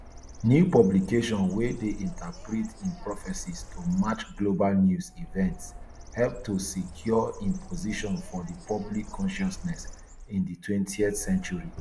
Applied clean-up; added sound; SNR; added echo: none; Bird; 13 dB; none.